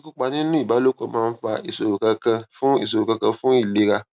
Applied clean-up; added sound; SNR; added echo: none; none; none; none.